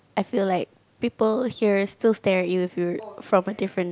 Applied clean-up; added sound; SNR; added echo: none; none; none; none.